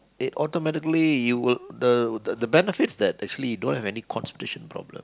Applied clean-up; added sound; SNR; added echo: none; none; none; none.